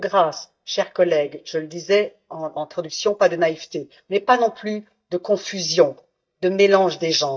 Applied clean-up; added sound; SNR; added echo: neural mask model DeepFilterNet 3.